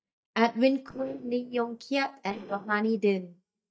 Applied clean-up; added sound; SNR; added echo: neural mask model DeepFilterNet 3.